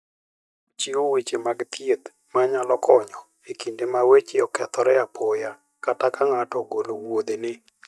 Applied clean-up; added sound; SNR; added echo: neural mask model DeepFilterNet 3.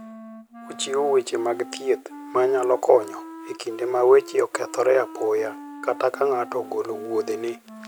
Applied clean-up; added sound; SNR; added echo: none; Wind instrument, woodwind instrument; 17 dB; none.